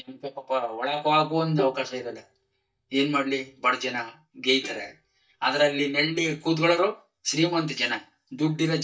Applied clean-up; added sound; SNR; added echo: neural mask model DeepFilterNet 3.